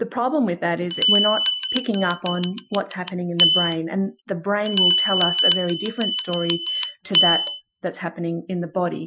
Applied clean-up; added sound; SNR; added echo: classical method Wiener filter.